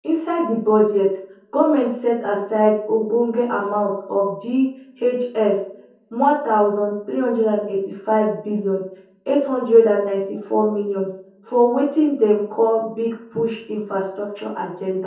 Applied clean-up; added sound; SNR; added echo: none; none; none; reverberation time 0.6 s.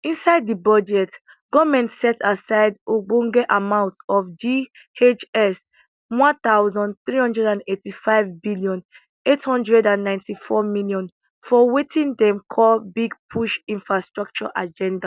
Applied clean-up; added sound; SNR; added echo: none; none; none; none.